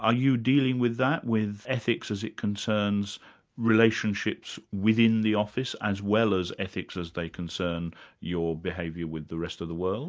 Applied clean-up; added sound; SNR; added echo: none; none; none; none.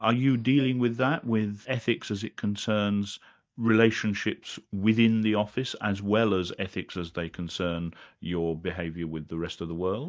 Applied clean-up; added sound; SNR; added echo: neural mask model DeepFilterNet 3.